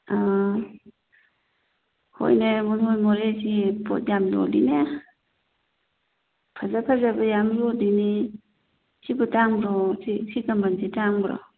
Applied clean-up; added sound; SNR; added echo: none; none; none; none.